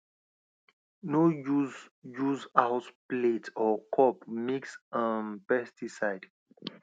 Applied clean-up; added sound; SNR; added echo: none; none; none; none.